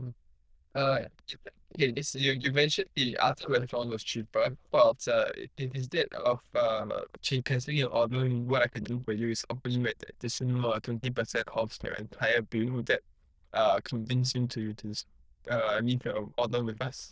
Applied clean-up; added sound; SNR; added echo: neural diffusion model UNIVERSE++.